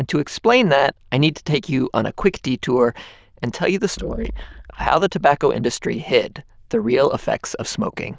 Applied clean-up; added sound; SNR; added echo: neural diffusion model UNIVERSE++.